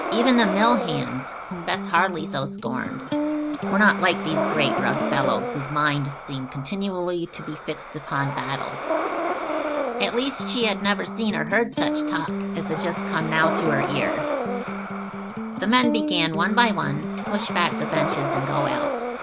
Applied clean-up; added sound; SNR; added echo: none; Breathing + Electric guitar; 2 dB; none.